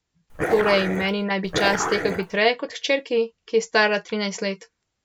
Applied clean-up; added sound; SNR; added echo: none; Dog; 4 dB; none.